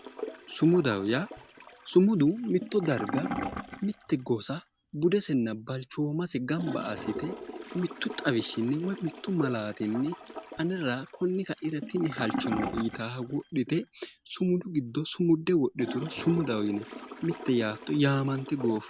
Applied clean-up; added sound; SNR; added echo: none; Toilet flush / Gurgling; 11 dB; none.